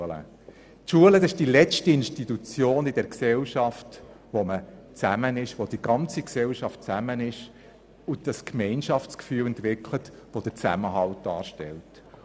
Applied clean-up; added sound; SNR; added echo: none; none; none; none.